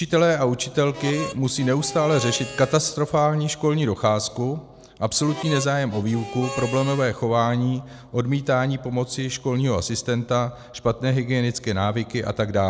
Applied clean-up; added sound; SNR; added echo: none; Harmonica; 12 dB; none.